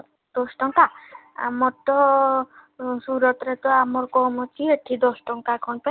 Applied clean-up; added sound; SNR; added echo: none; none; none; none.